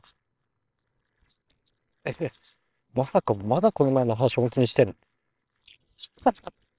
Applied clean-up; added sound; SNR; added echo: neural separator model SepFormer WHAMR!.